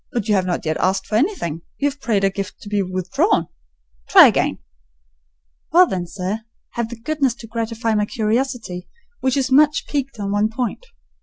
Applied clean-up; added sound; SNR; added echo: none; none; none; none.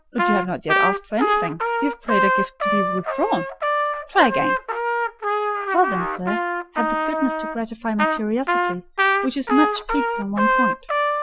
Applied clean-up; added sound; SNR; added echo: none; Trumpet; -2 dB; none.